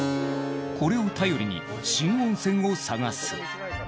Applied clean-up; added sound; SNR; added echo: none; Keyboard (musical); 8 dB; none.